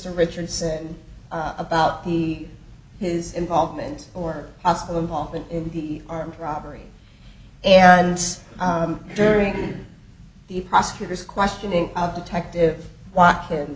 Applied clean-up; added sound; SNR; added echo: none; none; none; none.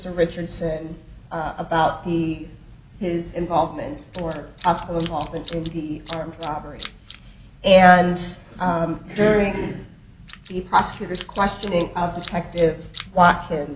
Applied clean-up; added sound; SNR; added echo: none; Tools; 15 dB; none.